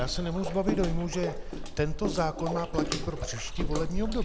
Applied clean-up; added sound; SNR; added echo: none; Bathtub (filling or washing) / Water / Splash, splatter + Cricket; 1 dB; none.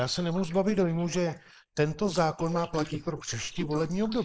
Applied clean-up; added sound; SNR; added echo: neural mask model Resemble Enhance denoiser.